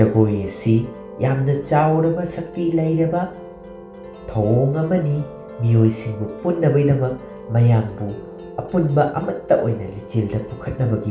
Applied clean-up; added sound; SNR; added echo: none; Musical instrument; 16 dB; reverberation time 0.4 s.